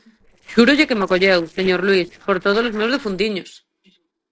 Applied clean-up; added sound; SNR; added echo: neural separator model SepFormer DNS4.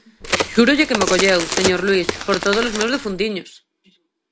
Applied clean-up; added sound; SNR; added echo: none; Crack; 5 dB; none.